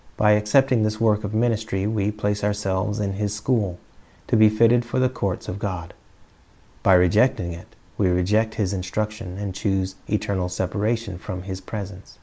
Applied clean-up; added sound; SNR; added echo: none; none; none; none.